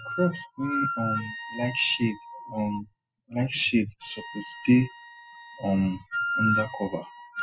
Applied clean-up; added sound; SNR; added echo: classical method spectral subtraction.